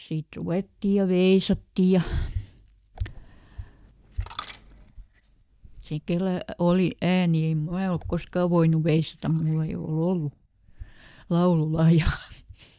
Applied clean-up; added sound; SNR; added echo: neural mask model DeepFilterNet 3.